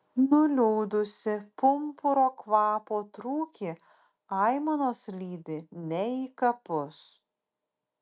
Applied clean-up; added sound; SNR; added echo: none; none; none; none.